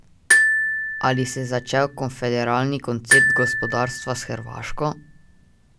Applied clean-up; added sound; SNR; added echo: none; Glockenspiel; -2 dB; none.